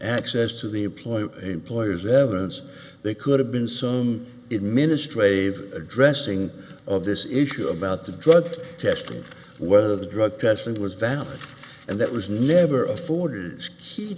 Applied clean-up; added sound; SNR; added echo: none; none; none; none.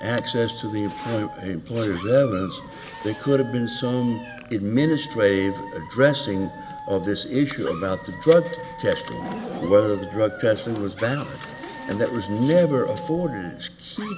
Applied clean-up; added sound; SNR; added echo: none; Alarm / Dog + Zipper (clothing); 14 dB; none.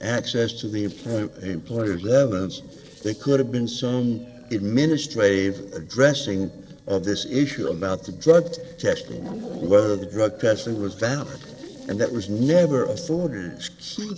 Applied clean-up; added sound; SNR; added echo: neural separator model SepFormer DNS4.